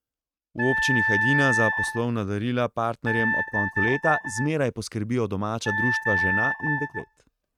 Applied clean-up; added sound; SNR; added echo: neural mask model RNNoise.